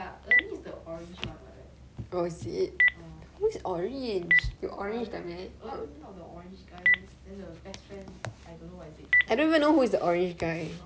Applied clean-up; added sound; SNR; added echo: none; Telephone; 1 dB; none.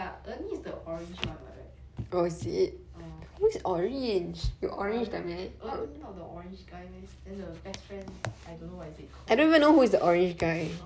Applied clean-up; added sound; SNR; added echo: none; none; none; none.